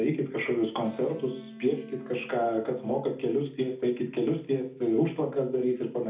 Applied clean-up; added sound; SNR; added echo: none; Electric guitar; 18 dB; reverberation time 0.4 s.